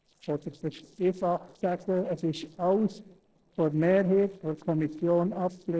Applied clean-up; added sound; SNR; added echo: neural separator model SepFormer DNS4.